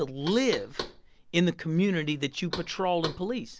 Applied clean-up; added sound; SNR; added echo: none; Knock; 13 dB; none.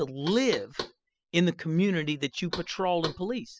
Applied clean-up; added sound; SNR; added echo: classical method spectral subtraction.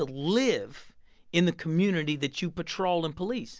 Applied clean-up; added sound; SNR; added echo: none; none; none; none.